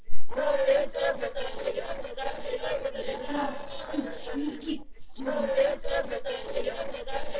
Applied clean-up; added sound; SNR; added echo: neural separator model SepFormer DNS4.